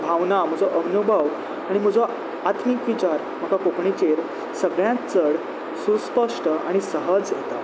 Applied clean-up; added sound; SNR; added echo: none; none; none; none.